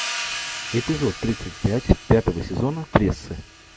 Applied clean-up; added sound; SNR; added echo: none; Hi-hat; 11 dB; none.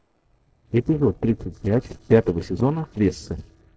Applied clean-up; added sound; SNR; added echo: neural separator model SepFormer DNS4.